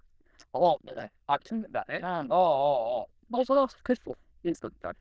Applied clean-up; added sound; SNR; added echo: neural diffusion model UNIVERSE++.